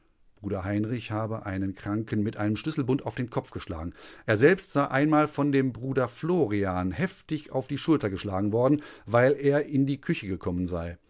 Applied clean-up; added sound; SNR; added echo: none; none; none; none.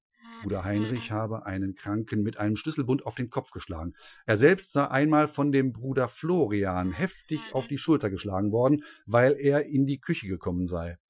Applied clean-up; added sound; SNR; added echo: classical method Wiener filter.